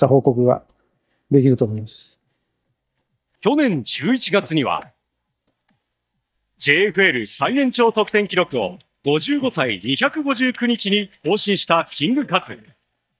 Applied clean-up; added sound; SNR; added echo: neural mask model DeepFilterNet 3.